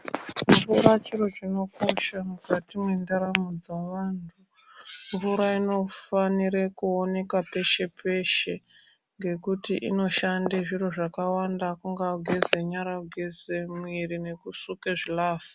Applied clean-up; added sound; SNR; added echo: none; none; none; none.